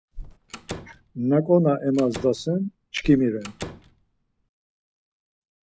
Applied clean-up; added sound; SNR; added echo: none; Slam + Bird; 16 dB; none.